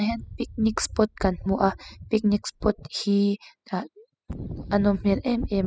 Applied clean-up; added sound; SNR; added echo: classical method spectral subtraction.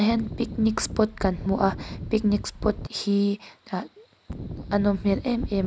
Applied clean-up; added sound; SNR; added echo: none; Wind; 9 dB; none.